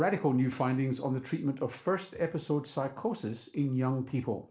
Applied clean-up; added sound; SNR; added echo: neural separator model SepFormer DNS4.